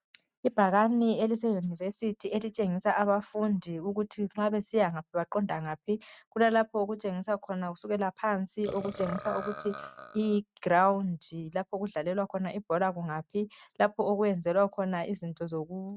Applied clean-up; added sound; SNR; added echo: neural mask model RNNoise.